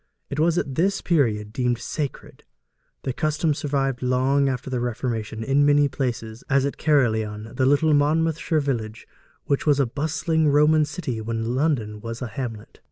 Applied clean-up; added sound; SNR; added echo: none; none; none; none.